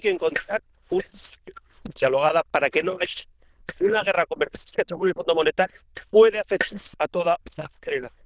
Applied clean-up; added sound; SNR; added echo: neural diffusion model UNIVERSE++.